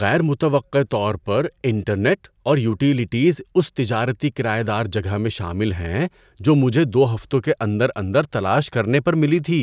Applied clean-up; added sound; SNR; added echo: none; none; none; none.